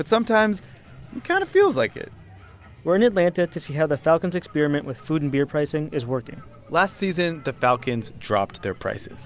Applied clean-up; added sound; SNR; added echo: none; none; none; none.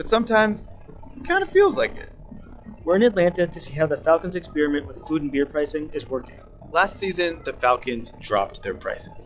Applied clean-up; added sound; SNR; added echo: classical method log-MMSE.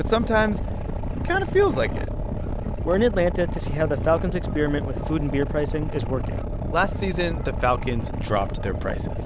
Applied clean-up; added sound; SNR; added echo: none; Boat, Water vehicle; 2 dB; none.